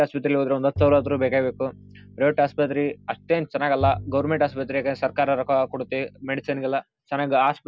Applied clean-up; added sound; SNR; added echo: none; Bowed string instrument; 13 dB; none.